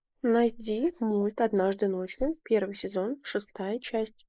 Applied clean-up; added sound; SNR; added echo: neural mask model Resemble Enhance denoiser.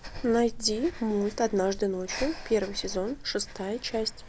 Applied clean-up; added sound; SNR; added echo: none; Breathing; 11 dB; none.